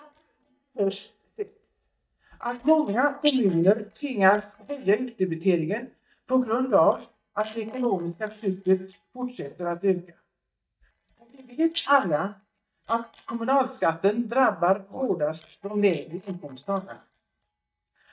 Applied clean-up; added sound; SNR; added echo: neural mask model DeepFilterNet 3.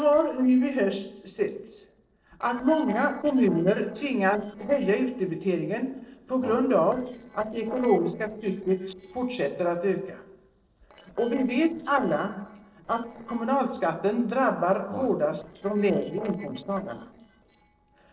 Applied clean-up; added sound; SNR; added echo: neural separator model SepFormer DNS4.